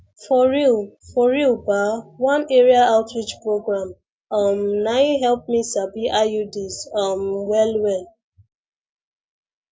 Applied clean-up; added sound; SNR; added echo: none; none; none; none.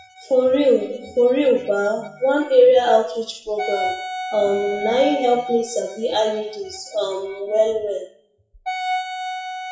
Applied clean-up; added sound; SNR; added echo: classical method WPE with log-MMSE.